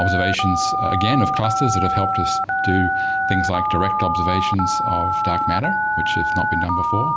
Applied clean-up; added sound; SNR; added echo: none; Telephone; -3 dB; none.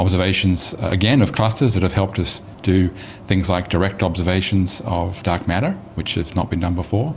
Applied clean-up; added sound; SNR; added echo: none; none; none; none.